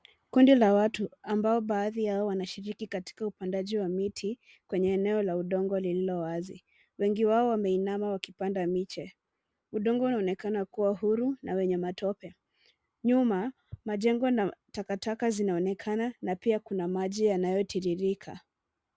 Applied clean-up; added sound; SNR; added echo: none; none; none; none.